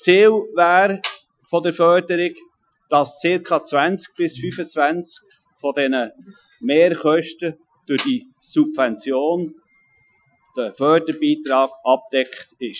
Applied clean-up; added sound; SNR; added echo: classical method Wiener filter.